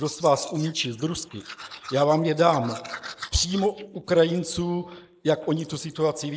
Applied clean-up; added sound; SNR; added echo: neural mask model Resemble Enhance denoiser.